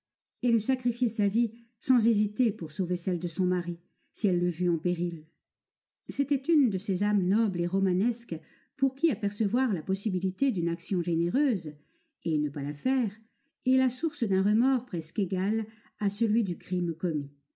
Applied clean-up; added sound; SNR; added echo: none; none; none; none.